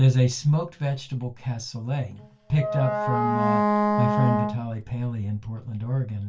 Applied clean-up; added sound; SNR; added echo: none; Wind instrument, woodwind instrument; 0 dB; reverberation time 0.2 s.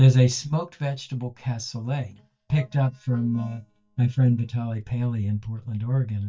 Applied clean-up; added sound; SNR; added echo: neural mask model DeepFilterNet 3.